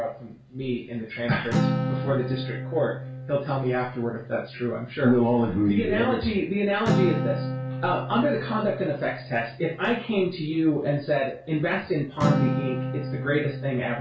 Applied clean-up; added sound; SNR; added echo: none; Acoustic guitar; 5 dB; reverberation time 0.2 s.